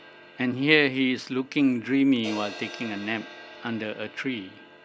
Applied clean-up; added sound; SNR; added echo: none; Crash cymbal; 17 dB; none.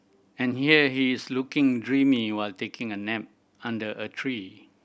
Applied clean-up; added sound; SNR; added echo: none; none; none; none.